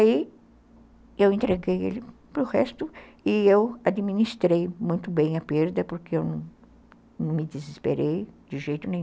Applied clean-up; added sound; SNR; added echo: none; none; none; none.